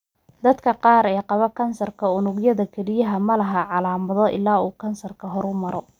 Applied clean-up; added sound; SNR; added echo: none; none; none; none.